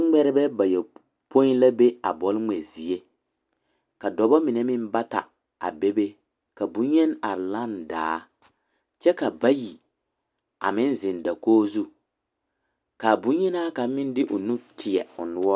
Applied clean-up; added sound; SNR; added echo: none; none; none; none.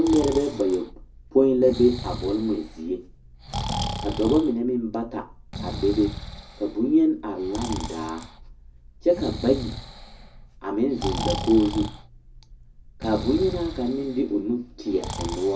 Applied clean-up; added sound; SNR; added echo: none; Breathing; 9 dB; reverberation time 0.4 s.